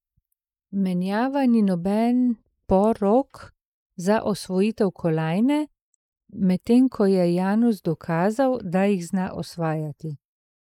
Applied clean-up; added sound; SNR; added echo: neural mask model Resemble Enhance denoiser.